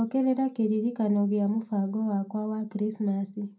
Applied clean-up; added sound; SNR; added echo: none; none; none; reverberation time 0.2 s.